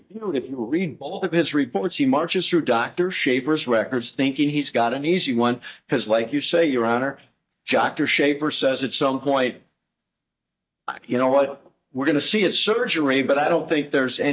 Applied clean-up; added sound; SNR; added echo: neural mask model DeepFilterNet 3.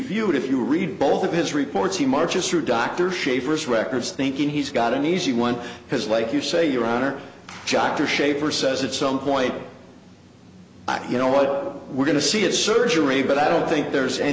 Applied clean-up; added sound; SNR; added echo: none; none; none; none.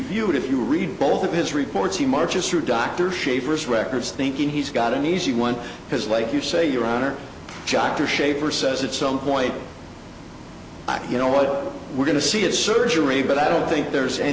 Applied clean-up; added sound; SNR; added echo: none; Bus; 18 dB; none.